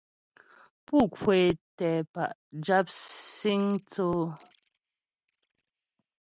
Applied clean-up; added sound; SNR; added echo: neural mask model RNNoise.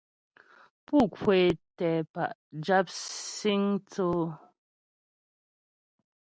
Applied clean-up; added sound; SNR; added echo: none; none; none; none.